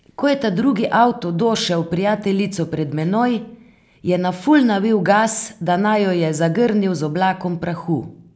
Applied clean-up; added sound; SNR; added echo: none; none; none; none.